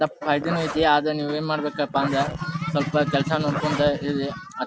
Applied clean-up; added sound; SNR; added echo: none; Zipper (clothing); 13 dB; none.